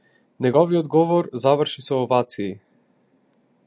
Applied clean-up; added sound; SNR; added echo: none; none; none; none.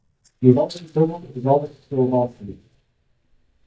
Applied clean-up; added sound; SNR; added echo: neural mask model DeepFilterNet 3.